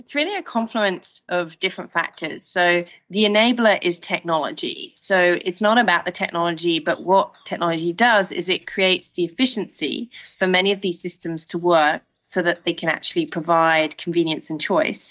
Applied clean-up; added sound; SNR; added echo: neural mask model DeepFilterNet 3.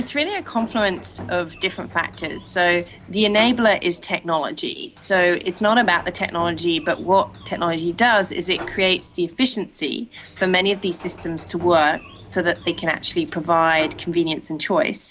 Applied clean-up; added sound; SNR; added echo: none; Sliding door; 19 dB; none.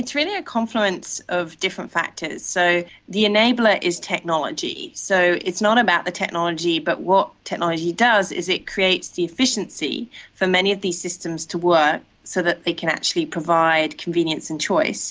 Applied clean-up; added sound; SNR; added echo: none; none; none; none.